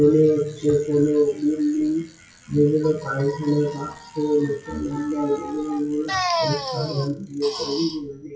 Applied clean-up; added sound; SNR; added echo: classical method WPE with log-MMSE.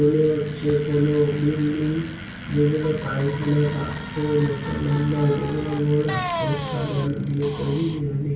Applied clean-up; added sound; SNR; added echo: none; Bicycle; 10 dB; reverberation time 0.6 s.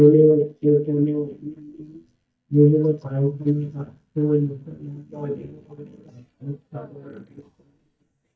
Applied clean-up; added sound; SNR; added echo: neural mask model DeepFilterNet 3.